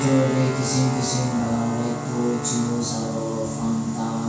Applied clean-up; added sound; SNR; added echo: none; Guitar; 8 dB; reverberation time 0.6 s.